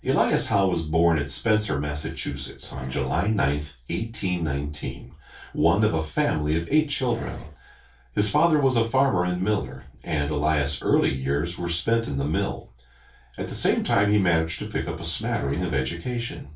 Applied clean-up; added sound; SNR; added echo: none; Growling; 20 dB; reverberation time 0.2 s.